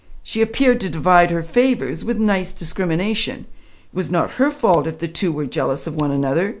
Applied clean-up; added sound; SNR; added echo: none; Fire; 15 dB; none.